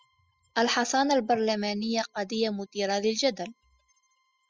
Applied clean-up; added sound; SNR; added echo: classical method spectral subtraction.